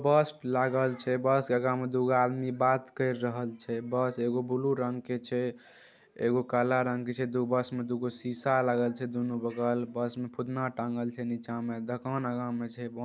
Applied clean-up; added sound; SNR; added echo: none; none; none; none.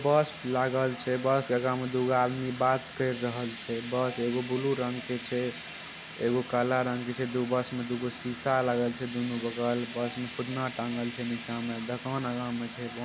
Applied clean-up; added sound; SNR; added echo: none; Fire; 13 dB; none.